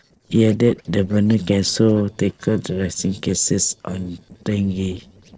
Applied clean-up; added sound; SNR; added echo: neural separator model SepFormer DNS4.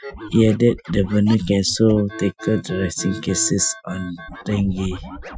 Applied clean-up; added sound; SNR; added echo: classical method Wiener filter.